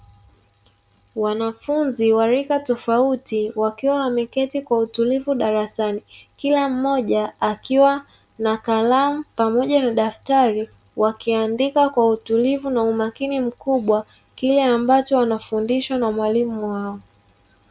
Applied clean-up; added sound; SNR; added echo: none; none; none; none.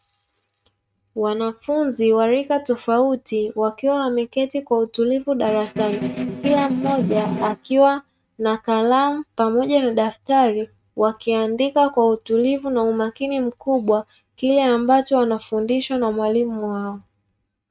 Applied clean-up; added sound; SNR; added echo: neural mask model RNNoise.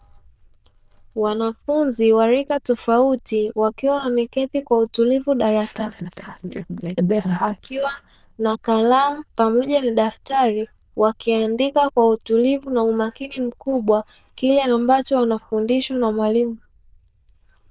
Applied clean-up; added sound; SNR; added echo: neural diffusion model UNIVERSE++.